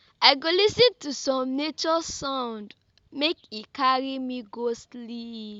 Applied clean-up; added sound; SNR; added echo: none; none; none; none.